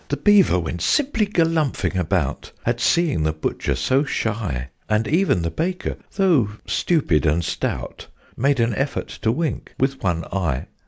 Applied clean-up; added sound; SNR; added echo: none; none; none; none.